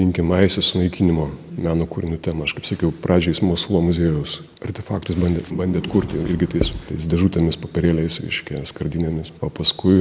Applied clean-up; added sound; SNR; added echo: none; Writing; 9 dB; none.